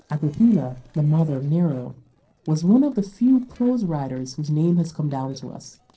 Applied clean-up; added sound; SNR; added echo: neural separator model SepFormer DNS4.